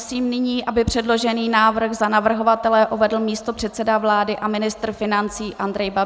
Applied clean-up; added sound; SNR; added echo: none; none; none; none.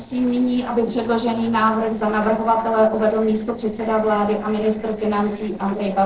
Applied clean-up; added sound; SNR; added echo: neural separator model SepFormer DNS4.